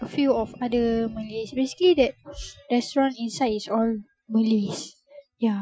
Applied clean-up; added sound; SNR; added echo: classical method Wiener filter.